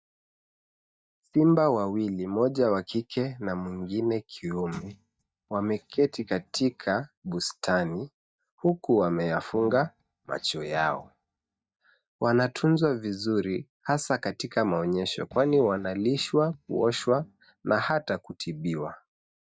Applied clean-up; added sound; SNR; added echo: neural mask model DeepFilterNet 3.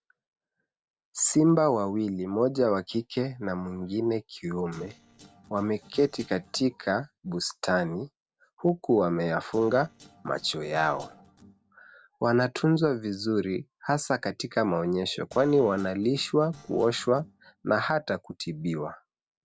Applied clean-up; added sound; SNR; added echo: neural separator model SepFormer DNS4.